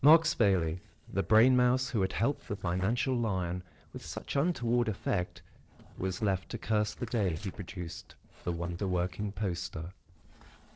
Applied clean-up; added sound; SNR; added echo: neural separator model SepFormer DNS4.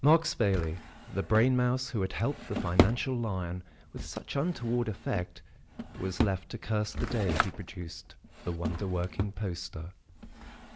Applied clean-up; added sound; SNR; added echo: none; Drawer open or close; 5 dB; none.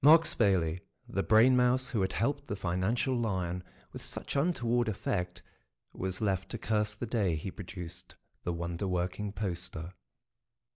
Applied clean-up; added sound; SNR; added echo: none; none; none; none.